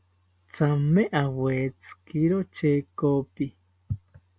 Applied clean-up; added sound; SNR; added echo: none; none; none; none.